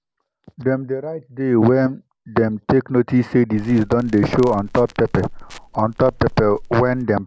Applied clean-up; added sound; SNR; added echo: none; Crackle; 17 dB; none.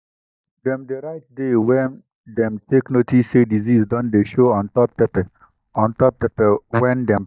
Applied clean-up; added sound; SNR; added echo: neural mask model DeepFilterNet 3.